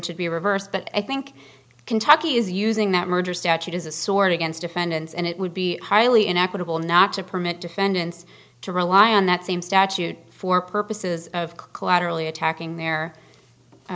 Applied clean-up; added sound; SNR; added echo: none; none; none; none.